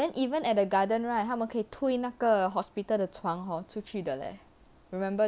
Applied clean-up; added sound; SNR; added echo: none; none; none; none.